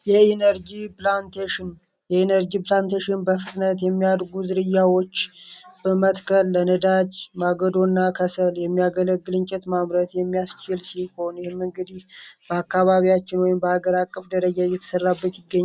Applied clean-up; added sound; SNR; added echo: none; none; none; none.